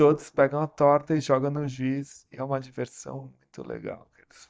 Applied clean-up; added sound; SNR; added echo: neural mask model DeepFilterNet 3.